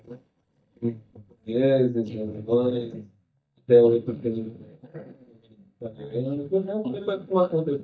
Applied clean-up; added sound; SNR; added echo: neural mask model DeepFilterNet 3.